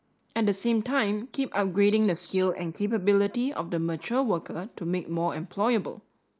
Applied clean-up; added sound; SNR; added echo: neural mask model Resemble Enhance denoiser.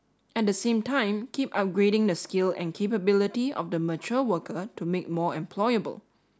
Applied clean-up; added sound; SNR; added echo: none; none; none; none.